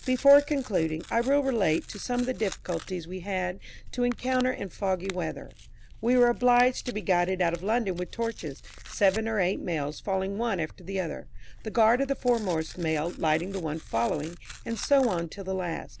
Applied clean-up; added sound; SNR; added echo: none; Tearing; 16 dB; none.